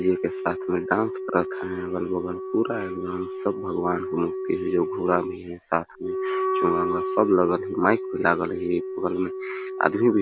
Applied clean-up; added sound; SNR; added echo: none; Wind instrument, woodwind instrument; 5 dB; none.